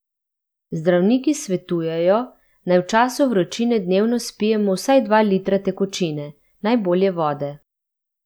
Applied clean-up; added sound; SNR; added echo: none; none; none; none.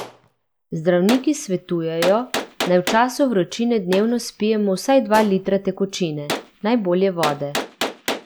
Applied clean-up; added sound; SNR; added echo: none; Gunshot, gunfire; 10 dB; none.